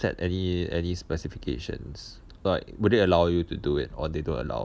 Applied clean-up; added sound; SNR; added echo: none; none; none; none.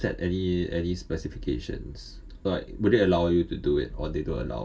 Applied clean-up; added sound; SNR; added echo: none; none; none; reverberation time 0.2 s.